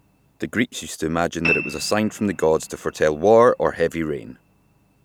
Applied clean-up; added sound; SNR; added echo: none; Piano; 12 dB; none.